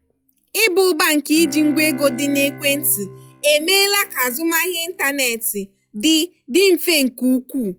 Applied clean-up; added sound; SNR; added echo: classical method log-MMSE.